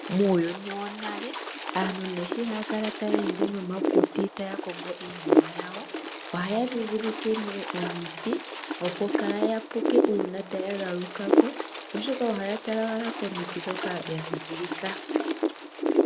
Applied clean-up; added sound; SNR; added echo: none; Wind; -2 dB; none.